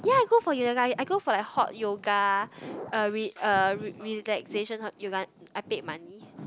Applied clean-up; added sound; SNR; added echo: none; none; none; none.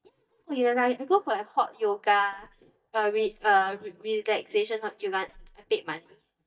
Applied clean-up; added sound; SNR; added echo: neural mask model DeepFilterNet 3.